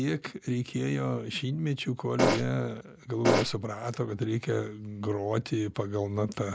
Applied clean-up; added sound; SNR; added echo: none; Fart; -5 dB; none.